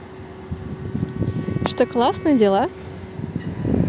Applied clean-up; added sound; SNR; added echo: none; Fireworks + Wind instrument, woodwind instrument; 16 dB; none.